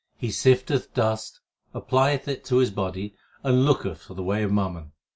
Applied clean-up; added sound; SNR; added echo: none; none; none; none.